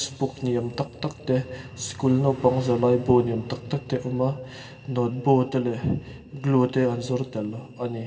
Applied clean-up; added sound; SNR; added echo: none; none; none; reverberation time 2.7 s.